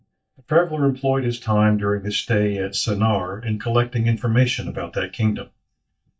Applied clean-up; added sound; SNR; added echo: neural mask model DeepFilterNet 3.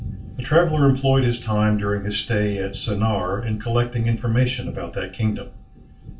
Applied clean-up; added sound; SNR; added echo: none; Thunder; 17 dB; reverberation time 0.2 s.